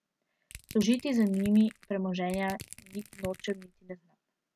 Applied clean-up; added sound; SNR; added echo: none; Crushing; 18 dB; none.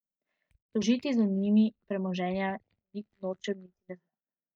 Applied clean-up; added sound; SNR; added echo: neural mask model DeepFilterNet 3.